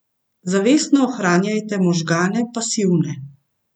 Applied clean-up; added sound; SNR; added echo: none; none; none; none.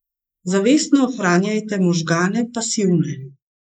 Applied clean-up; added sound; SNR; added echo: neural mask model Resemble Enhance denoiser.